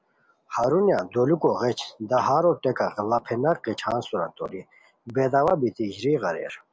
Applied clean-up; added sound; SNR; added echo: none; none; none; none.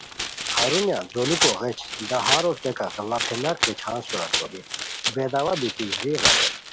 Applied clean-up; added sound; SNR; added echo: none; Tearing; 0 dB; none.